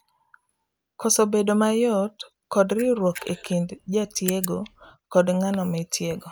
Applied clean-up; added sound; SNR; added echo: none; Camera; 15 dB; none.